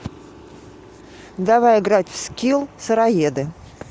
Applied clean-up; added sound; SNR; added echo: none; none; none; none.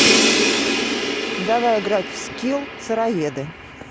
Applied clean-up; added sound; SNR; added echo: none; Crash cymbal; -3 dB; none.